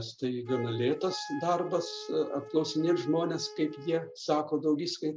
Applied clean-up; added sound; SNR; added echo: none; Wind instrument, woodwind instrument; 16 dB; none.